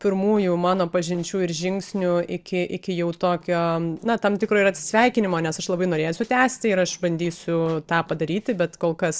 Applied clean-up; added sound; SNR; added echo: neural separator model SepFormer DNS4.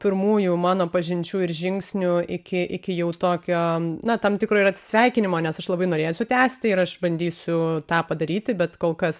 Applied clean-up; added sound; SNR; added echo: none; none; none; none.